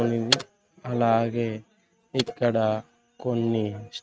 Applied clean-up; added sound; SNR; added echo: neural mask model RNNoise.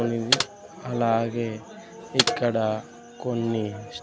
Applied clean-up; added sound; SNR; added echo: none; Computer keyboard; 2 dB; none.